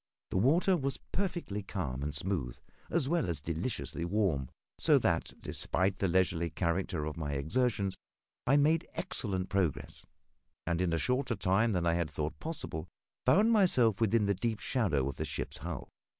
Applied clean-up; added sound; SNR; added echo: none; none; none; none.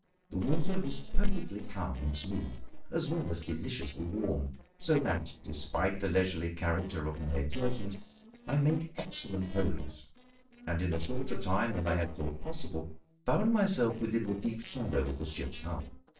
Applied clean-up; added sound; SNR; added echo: neural separator model SepFormer DNS4.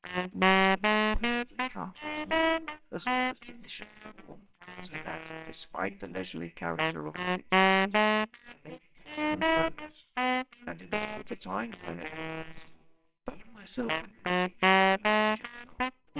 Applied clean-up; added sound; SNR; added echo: neural separator model SepFormer WHAMR!.